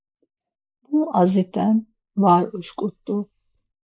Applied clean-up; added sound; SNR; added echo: neural mask model Resemble Enhance denoiser.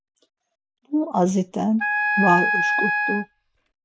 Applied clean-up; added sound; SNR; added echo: none; Wind instrument, woodwind instrument; -1 dB; none.